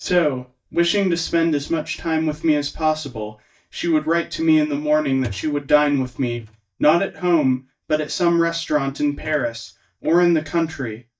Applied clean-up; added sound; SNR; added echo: neural mask model DeepFilterNet 3.